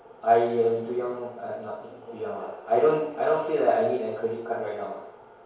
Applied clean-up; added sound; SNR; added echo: none; none; none; reverberation time 1.0 s.